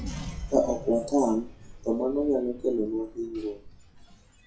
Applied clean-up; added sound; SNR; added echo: classical method WPE with log-MMSE.